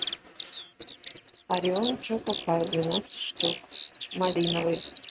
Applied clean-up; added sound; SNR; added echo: neural mask model RNNoise.